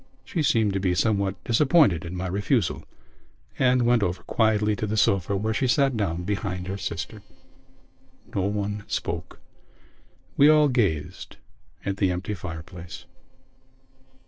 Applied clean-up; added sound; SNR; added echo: neural separator model SepFormer DNS4.